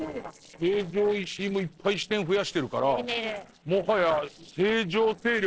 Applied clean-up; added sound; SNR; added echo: neural separator model SepFormer DNS4.